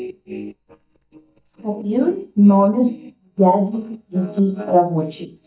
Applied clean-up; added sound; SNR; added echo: neural mask model DeepFilterNet 3.